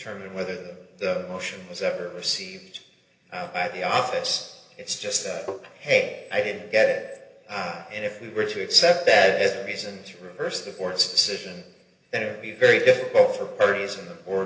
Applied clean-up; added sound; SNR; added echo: neural separator model SepFormer DNS4.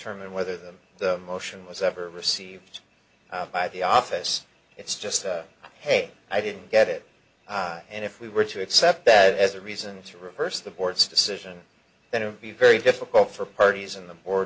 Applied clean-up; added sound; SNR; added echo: none; none; none; none.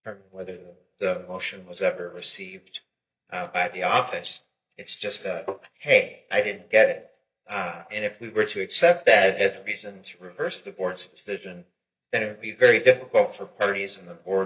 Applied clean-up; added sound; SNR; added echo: neural mask model DeepFilterNet 3.